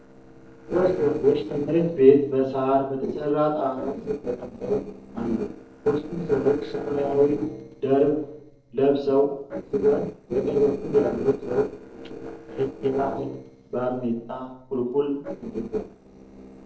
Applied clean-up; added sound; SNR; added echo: neural separator model SepFormer DNS4.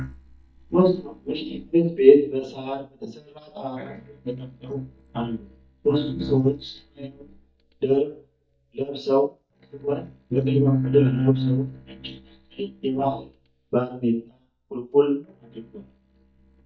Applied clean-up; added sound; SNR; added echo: neural mask model DeepFilterNet 3.